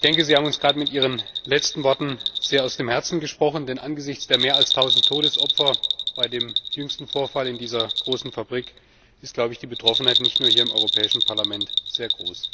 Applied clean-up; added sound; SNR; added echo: none; Bell; -1 dB; none.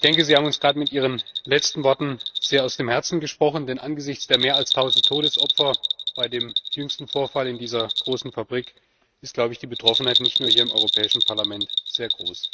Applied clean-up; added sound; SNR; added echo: neural mask model RNNoise.